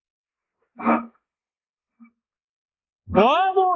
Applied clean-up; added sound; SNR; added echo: neural mask model Resemble Enhance denoiser.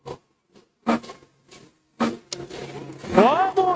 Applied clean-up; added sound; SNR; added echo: neural mask model RNNoise.